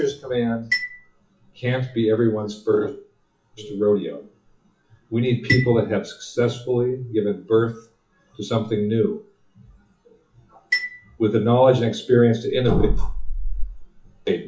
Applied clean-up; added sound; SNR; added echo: classical method WPE with log-MMSE.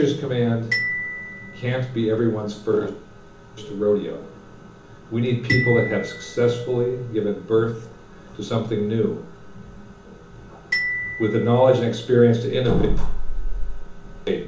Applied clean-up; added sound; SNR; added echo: none; Glockenspiel; 11 dB; reverberation time 0.8 s.